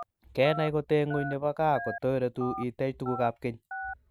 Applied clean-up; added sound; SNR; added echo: none; Telephone; 11 dB; none.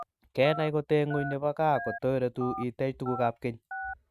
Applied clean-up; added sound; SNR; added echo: neural mask model RNNoise.